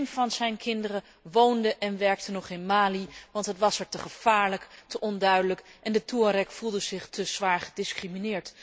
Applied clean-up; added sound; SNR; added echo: none; none; none; none.